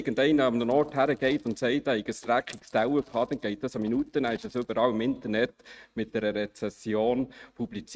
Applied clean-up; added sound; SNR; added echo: neural mask model RNNoise.